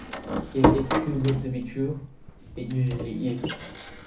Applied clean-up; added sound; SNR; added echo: none; Door; 0 dB; reverberation time 0.3 s.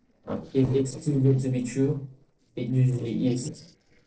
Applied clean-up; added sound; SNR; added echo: neural separator model SepFormer DNS4.